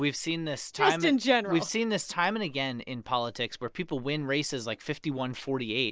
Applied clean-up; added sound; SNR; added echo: none; none; none; none.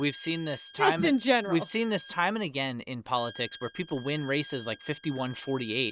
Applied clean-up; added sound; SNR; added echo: neural mask model RNNoise.